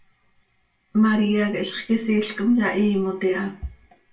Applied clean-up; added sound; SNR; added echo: none; none; none; reverberation time 0.2 s.